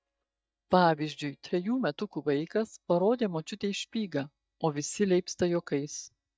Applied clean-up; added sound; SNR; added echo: neural mask model DeepFilterNet 3.